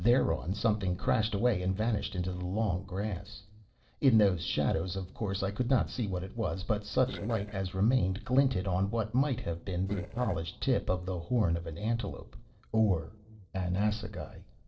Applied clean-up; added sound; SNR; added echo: neural separator model SepFormer DNS4.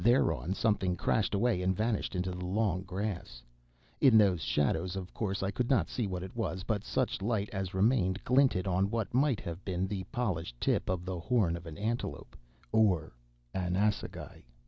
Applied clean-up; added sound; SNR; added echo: none; none; none; none.